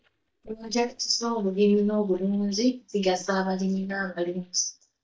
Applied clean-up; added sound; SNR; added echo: neural mask model DeepFilterNet 3.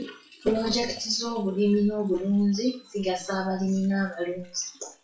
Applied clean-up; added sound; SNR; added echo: classical method WPE with log-MMSE.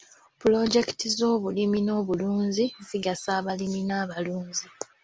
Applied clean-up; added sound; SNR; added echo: none; none; none; none.